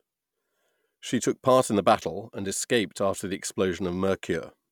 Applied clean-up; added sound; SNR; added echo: none; none; none; none.